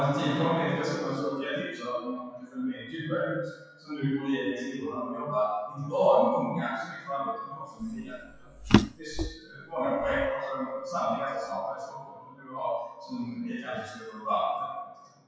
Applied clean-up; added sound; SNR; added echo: classical method WPE with log-MMSE.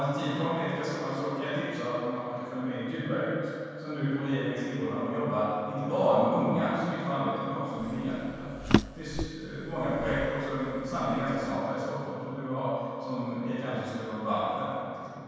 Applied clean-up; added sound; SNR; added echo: none; Drawer open or close; 4 dB; reverberation time 2.1 s.